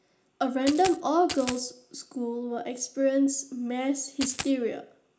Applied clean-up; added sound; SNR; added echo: none; Coin (dropping); 9 dB; reverberation time 0.4 s.